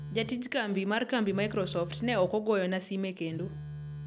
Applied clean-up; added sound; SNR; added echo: none; Telephone; 12 dB; none.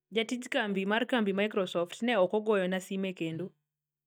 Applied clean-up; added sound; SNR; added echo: neural mask model DeepFilterNet 3.